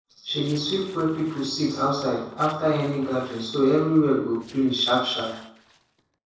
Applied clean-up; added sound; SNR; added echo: neural separator model SepFormer DNS4.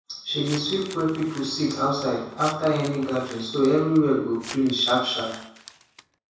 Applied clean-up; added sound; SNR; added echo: none; Crumpling, crinkling; 19 dB; reverberation time 0.7 s.